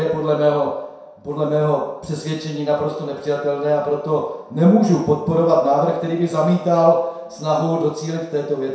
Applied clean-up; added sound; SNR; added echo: none; none; none; reverberation time 0.7 s.